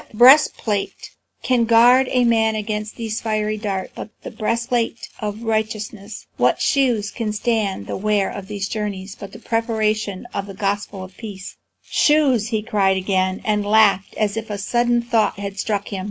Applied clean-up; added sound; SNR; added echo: none; none; none; none.